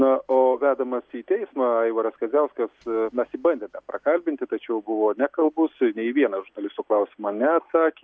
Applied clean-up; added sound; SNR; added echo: none; none; none; none.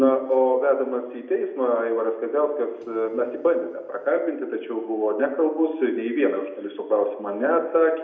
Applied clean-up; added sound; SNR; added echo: none; none; none; reverberation time 0.7 s.